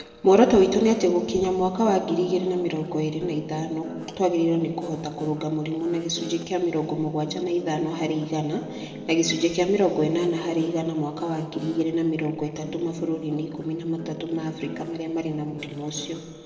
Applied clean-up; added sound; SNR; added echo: none; Guitar; 16 dB; reverberation time 2.0 s.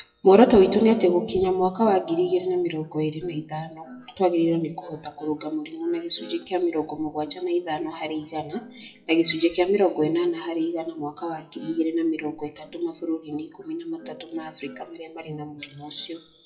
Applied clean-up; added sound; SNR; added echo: classical method WPE with log-MMSE.